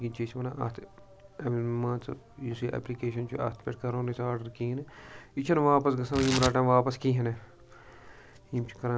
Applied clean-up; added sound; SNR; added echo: none; Tearing; 14 dB; none.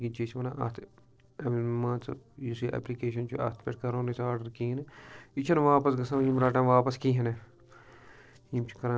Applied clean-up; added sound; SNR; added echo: neural separator model SepFormer DNS4.